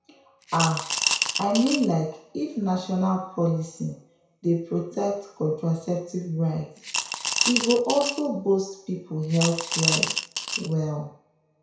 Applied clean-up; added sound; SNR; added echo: none; Coin (dropping) / Glass; 2 dB; reverberation time 0.6 s.